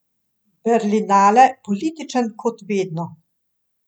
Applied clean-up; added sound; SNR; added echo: none; none; none; none.